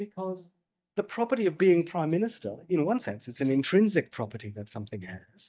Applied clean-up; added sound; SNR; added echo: neural mask model DeepFilterNet 3.